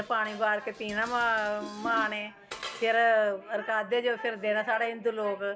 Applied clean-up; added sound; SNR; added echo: none; Dishes, pots, and pans; 17 dB; none.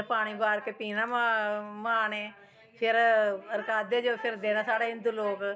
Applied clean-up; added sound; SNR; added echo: none; none; none; none.